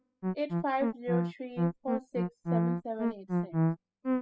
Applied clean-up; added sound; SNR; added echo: classical method spectral subtraction.